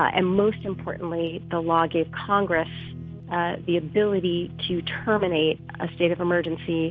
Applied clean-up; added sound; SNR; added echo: none; Guitar; 13 dB; none.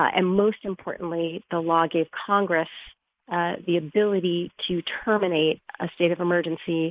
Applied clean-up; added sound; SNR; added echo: neural mask model Resemble Enhance denoiser.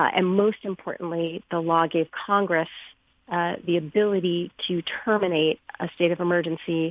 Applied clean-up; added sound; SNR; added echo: none; none; none; none.